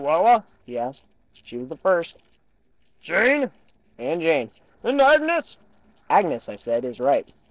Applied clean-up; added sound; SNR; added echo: neural separator model SepFormer DNS4.